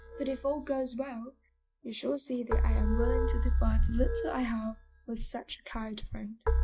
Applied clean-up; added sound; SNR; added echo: classical method log-MMSE.